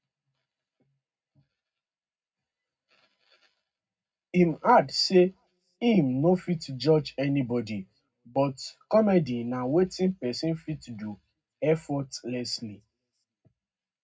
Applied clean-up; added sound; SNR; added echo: none; none; none; reverberation time 0.3 s.